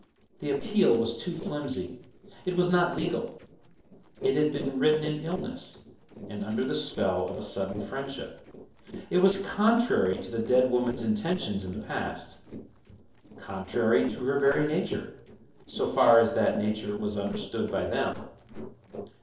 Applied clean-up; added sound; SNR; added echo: neural separator model SepFormer DNS4.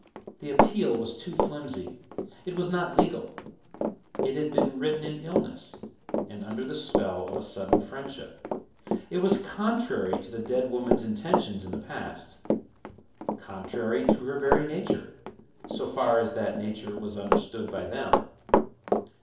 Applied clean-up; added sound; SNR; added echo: none; Run; -1 dB; reverberation time 2.8 s.